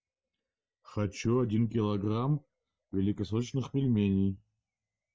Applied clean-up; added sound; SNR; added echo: neural mask model DeepFilterNet 3.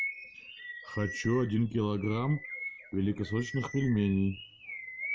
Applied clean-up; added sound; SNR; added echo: none; Bird vocalization, bird call, bird song; 10 dB; none.